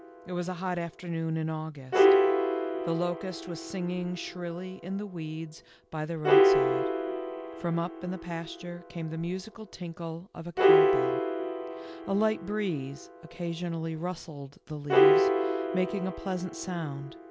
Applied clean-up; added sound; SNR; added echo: none; Piano; -5 dB; none.